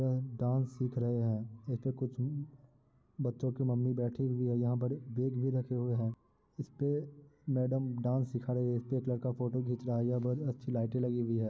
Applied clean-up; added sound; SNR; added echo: none; none; none; none.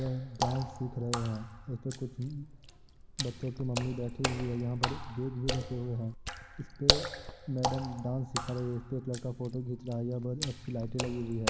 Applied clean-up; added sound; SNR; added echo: none; Water / Splash, splatter; 2 dB; none.